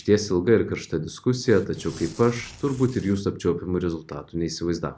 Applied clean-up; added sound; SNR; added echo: none; Tearing; 19 dB; none.